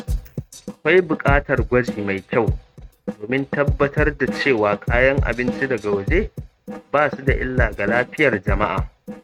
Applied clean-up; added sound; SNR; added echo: neural mask model RNNoise.